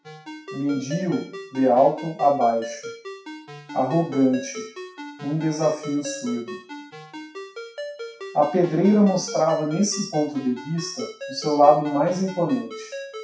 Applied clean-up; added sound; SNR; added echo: classical method WPE with log-MMSE.